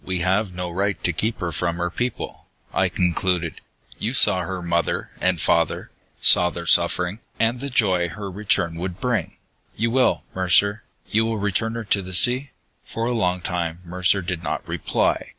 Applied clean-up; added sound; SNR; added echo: none; none; none; none.